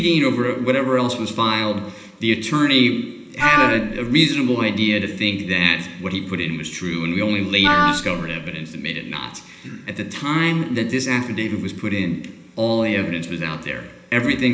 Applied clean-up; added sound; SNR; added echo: none; Wind instrument, woodwind instrument; 0 dB; reverberation time 1.0 s.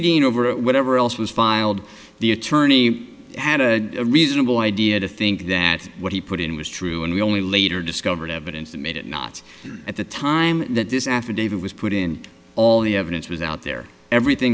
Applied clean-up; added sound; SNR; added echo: none; none; none; none.